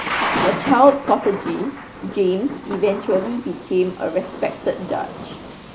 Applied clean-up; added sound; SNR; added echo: none; Thunder / Rain; 8 dB; none.